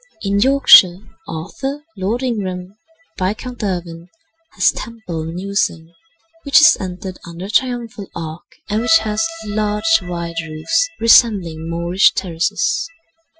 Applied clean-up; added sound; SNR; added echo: classical method Wiener filter.